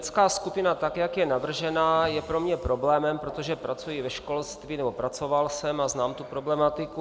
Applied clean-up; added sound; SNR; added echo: none; none; none; none.